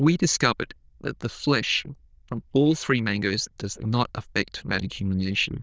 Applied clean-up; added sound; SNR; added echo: neural diffusion model UNIVERSE++.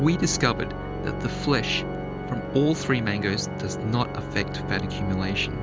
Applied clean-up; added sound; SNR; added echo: none; Organ; 4 dB; none.